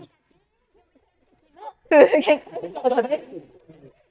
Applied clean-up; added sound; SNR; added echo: neural mask model DeepFilterNet 3.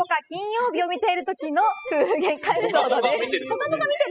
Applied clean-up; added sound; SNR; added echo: classical method spectral subtraction.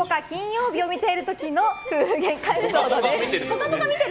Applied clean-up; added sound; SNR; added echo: none; Wind instrument, woodwind instrument; 19 dB; none.